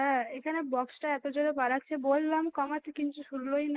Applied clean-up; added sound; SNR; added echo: neural mask model Resemble Enhance denoiser.